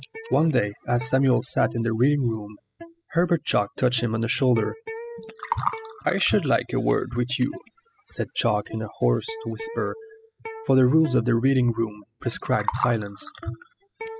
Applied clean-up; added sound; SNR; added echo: classical method spectral subtraction.